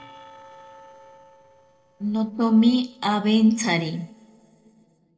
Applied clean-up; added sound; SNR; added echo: neural separator model SepFormer DNS4.